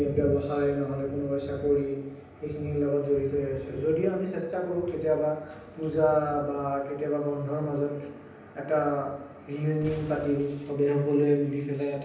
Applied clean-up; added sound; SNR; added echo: none; Boom; 19 dB; reverberation time 0.9 s.